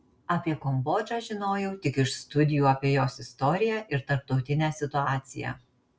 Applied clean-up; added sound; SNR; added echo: none; none; none; none.